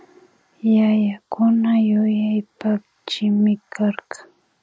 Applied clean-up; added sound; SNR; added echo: none; none; none; none.